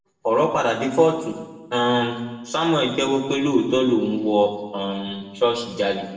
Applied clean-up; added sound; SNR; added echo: none; none; none; reverberation time 1.0 s.